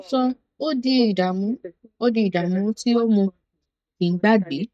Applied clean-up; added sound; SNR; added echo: neural mask model DeepFilterNet 3.